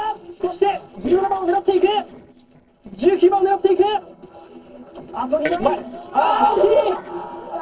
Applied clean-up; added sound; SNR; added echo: neural separator model SepFormer DNS4.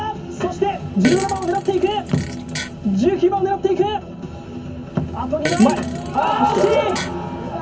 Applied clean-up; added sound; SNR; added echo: none; Fart; 12 dB; reverberation time 0.3 s.